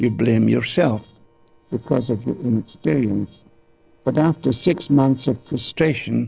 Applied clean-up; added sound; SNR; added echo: neural separator model SepFormer DNS4.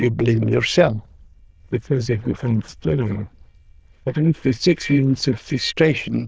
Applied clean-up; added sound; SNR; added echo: neural diffusion model UNIVERSE++.